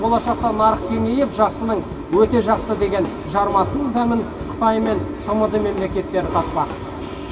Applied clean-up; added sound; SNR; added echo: none; Drum kit; 18 dB; reverberation time 2.5 s.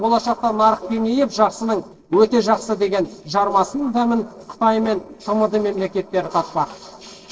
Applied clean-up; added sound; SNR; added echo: neural separator model SepFormer DNS4.